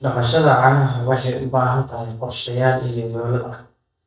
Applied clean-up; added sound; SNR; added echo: neural mask model DeepFilterNet 3.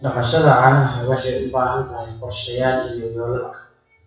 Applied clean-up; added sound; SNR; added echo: classical method WPE with log-MMSE.